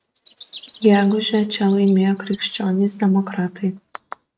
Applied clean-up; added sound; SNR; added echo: neural mask model RNNoise.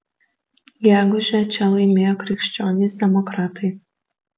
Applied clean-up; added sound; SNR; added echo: none; none; none; none.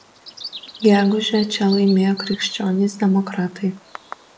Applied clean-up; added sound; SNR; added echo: none; Bird vocalization, bird call, bird song; 17 dB; none.